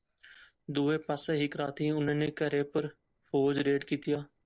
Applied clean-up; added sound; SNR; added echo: neural separator model SepFormer DNS4.